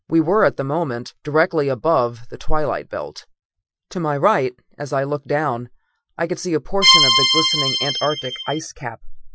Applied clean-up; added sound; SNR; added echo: classical method Wiener filter.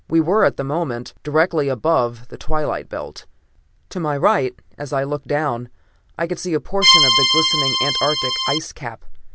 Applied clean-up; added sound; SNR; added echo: none; Accordion; -5 dB; none.